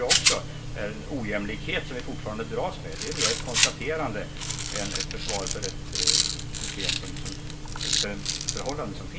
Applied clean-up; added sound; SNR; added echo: none; Rattle; -3 dB; reverberation time 1.0 s.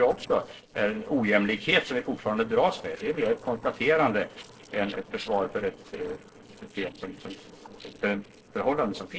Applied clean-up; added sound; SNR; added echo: neural separator model SepFormer DNS4.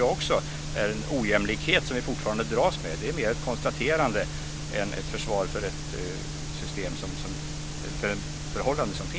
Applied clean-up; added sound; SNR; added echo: none; none; none; none.